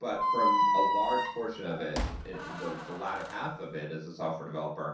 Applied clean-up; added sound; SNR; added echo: none; Squeak; -5 dB; reverberation time 0.6 s.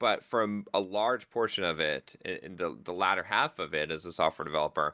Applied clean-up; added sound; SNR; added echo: none; none; none; none.